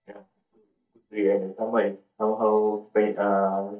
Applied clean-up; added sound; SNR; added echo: neural mask model DeepFilterNet 3.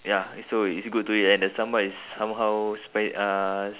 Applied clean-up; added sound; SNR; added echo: none; none; none; none.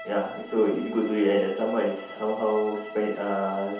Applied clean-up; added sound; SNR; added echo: none; Bowed string instrument; 16 dB; reverberation time 0.8 s.